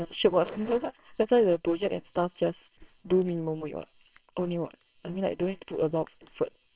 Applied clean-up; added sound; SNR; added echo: neural separator model SepFormer WHAMR!.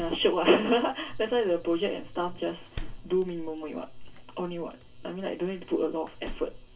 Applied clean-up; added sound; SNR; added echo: none; Door; 16 dB; reverberation time 0.2 s.